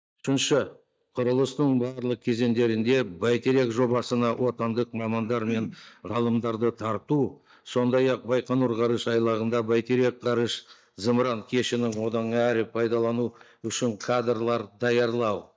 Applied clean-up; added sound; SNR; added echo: neural mask model DeepFilterNet 3.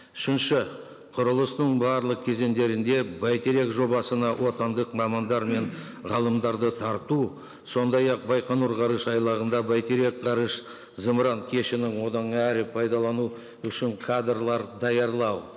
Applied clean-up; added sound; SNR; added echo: none; none; none; none.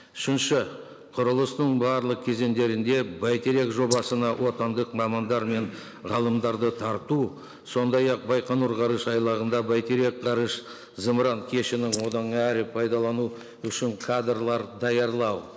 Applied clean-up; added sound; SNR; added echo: neural mask model Resemble Enhance denoiser.